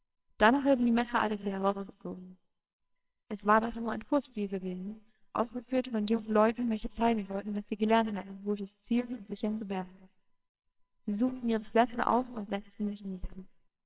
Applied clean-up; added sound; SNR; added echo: neural separator model SepFormer WHAMR!.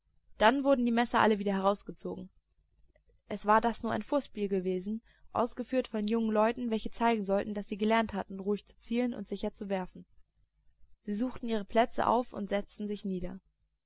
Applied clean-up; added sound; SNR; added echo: none; none; none; none.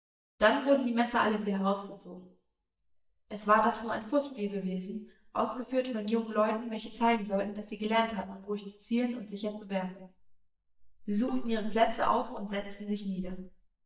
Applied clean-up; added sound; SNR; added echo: neural mask model DeepFilterNet 3.